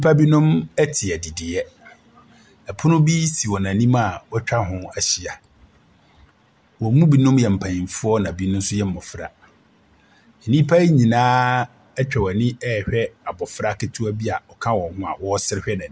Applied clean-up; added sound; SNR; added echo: none; none; none; none.